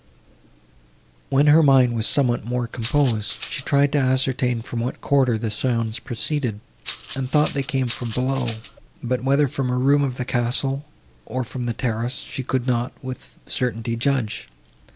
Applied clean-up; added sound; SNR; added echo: none; Rattle (instrument); -2 dB; none.